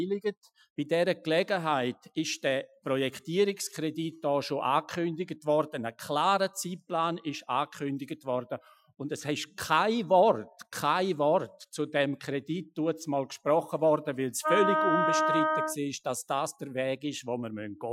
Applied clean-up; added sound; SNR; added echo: classical method Wiener filter.